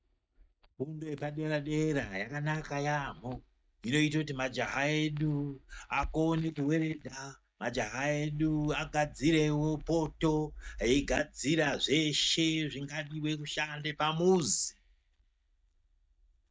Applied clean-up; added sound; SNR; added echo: neural mask model DeepFilterNet 3.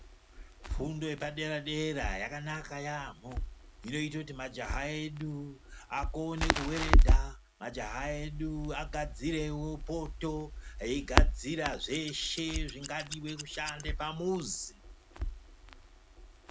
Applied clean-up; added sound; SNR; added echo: none; Scissors + Crackle; -4 dB; none.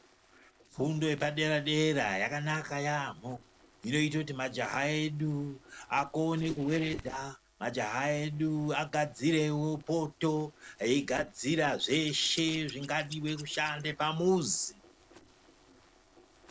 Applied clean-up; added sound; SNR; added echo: neural separator model SepFormer DNS4.